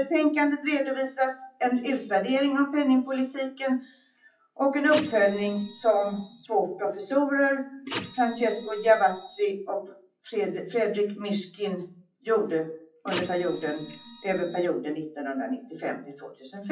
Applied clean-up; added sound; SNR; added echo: classical method WPE with log-MMSE.